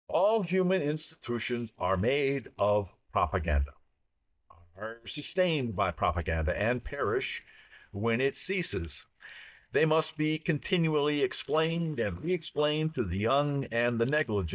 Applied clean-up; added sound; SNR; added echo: neural mask model DeepFilterNet 3.